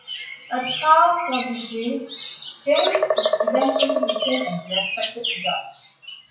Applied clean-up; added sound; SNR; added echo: classical method WPE with log-MMSE.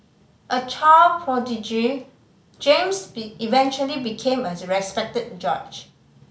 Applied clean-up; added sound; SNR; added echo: none; none; none; none.